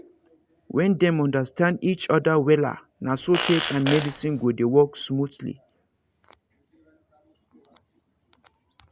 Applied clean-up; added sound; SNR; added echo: none; Fart; 6 dB; none.